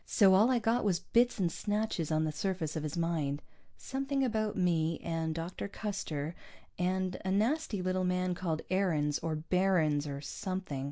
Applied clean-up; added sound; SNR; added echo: none; none; none; none.